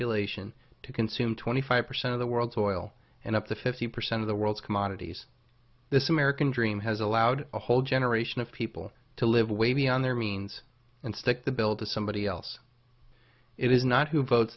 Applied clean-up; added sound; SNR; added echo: none; none; none; none.